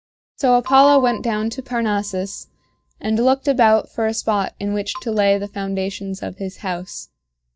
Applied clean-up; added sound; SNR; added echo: neural mask model DeepFilterNet 3.